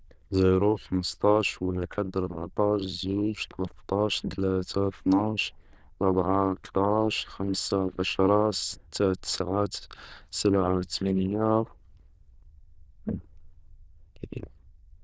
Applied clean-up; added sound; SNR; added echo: neural diffusion model UNIVERSE++.